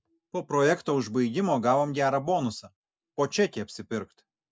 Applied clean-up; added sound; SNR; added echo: none; none; none; none.